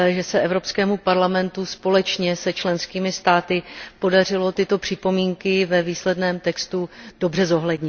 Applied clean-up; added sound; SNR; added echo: none; none; none; none.